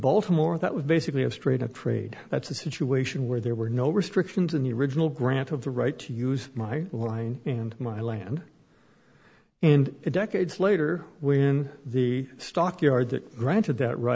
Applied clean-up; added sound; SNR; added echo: none; none; none; none.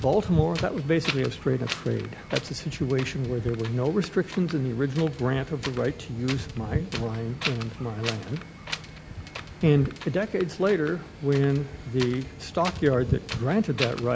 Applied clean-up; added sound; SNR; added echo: none; Wind; 9 dB; none.